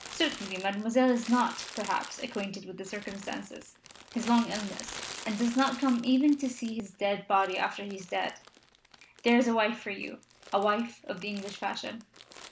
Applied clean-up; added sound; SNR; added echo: none; Crumpling, crinkling; 16 dB; none.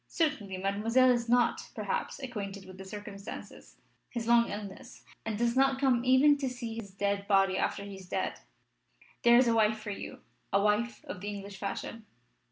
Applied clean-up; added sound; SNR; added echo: none; none; none; none.